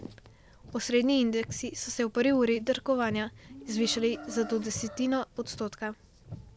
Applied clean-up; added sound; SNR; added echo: none; Car + Chicken, rooster; 16 dB; none.